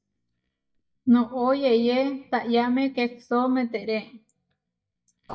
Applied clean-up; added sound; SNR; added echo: neural mask model DeepFilterNet 3.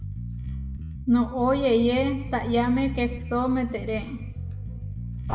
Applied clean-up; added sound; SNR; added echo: none; Bass guitar; 7 dB; reverberation time 1.4 s.